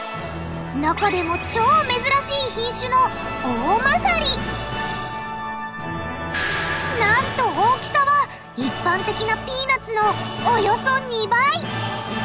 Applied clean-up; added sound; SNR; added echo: none; none; none; none.